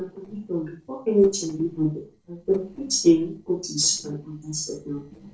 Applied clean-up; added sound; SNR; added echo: neural separator model SepFormer DNS4.